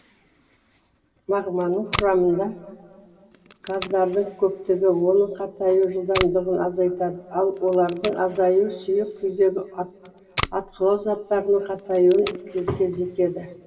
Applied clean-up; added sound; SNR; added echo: none; Packing tape, duct tape; 15 dB; reverberation time 2.5 s.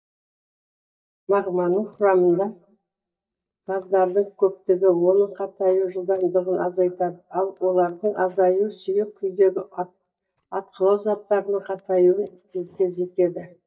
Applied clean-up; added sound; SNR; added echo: neural mask model DeepFilterNet 3.